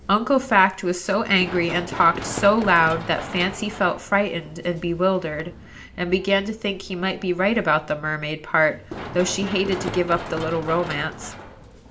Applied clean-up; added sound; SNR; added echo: none; Run; 13 dB; none.